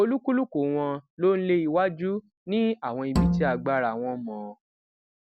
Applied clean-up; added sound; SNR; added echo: none; Bowed string instrument; 1 dB; none.